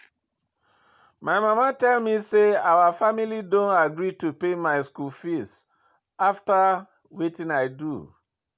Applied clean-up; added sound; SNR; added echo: none; none; none; none.